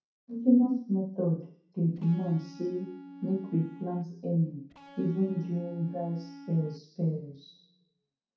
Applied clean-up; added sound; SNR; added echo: none; Electric guitar; 17 dB; reverberation time 0.6 s.